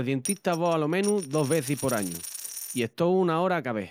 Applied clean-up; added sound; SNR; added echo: none; Coin (dropping); 12 dB; none.